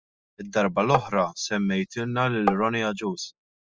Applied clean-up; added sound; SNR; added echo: classical method spectral subtraction.